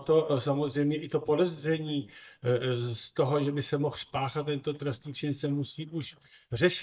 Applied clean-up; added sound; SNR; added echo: neural mask model DeepFilterNet 3.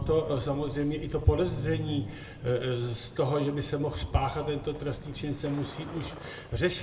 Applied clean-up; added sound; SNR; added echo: none; Truck; 12 dB; reverberation time 1.2 s.